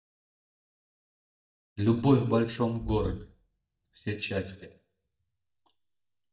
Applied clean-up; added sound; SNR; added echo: neural mask model DeepFilterNet 3.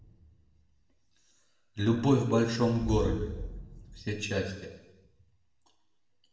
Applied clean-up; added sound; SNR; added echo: none; Explosion; 11 dB; reverberation time 0.9 s.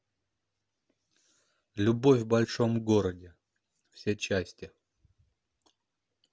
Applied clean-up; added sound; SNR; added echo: none; none; none; none.